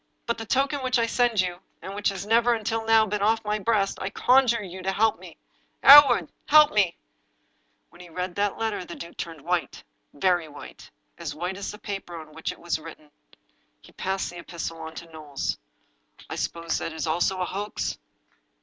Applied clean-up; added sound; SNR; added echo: none; none; none; none.